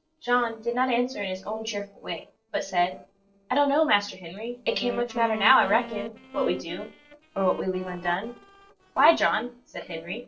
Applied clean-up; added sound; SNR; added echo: neural separator model SepFormer DNS4.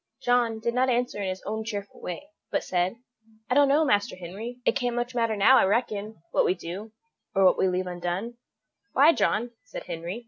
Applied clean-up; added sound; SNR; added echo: none; none; none; none.